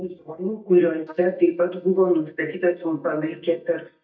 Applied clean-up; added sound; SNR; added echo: neural mask model DeepFilterNet 3.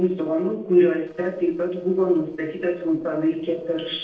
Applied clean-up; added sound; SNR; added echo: neural separator model SepFormer DNS4.